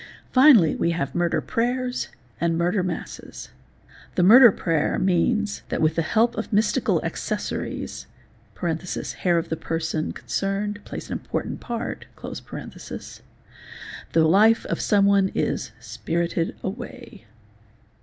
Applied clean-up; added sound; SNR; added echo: none; none; none; none.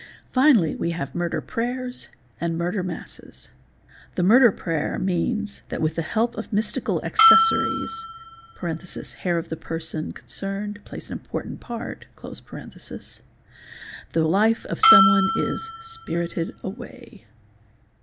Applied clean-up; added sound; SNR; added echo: none; Bell; -4 dB; none.